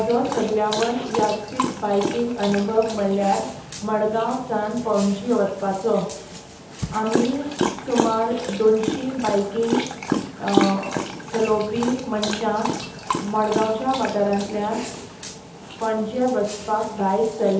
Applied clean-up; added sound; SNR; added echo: none; Dog; 7 dB; reverberation time 0.8 s.